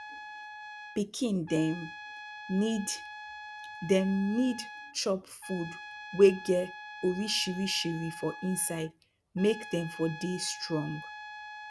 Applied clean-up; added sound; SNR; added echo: none; Trumpet; 13 dB; none.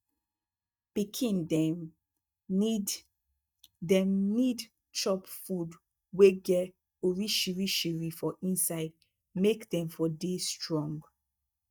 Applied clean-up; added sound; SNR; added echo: neural mask model DeepFilterNet 3.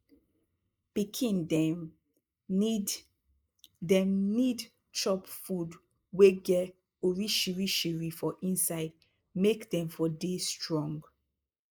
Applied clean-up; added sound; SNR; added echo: neural mask model Resemble Enhance denoiser.